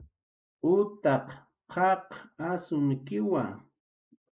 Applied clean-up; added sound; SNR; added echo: neural mask model Resemble Enhance denoiser.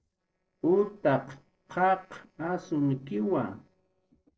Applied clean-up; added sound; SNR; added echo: neural separator model SepFormer DNS4.